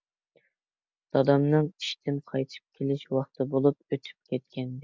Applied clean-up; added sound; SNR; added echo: none; none; none; none.